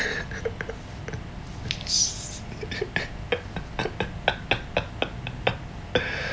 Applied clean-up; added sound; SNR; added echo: none; none; none; none.